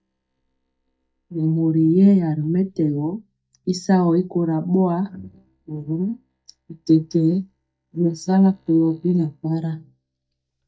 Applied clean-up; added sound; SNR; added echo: neural mask model DeepFilterNet 3.